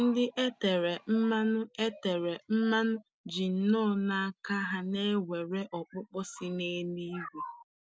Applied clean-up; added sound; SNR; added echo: none; none; none; none.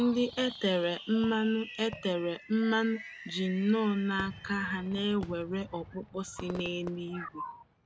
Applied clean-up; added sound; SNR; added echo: none; Fireworks; 16 dB; none.